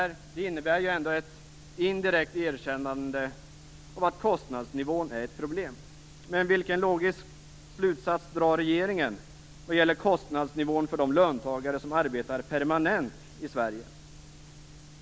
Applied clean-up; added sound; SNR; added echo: none; none; none; none.